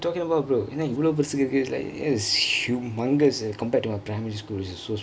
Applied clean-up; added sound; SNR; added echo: none; none; none; none.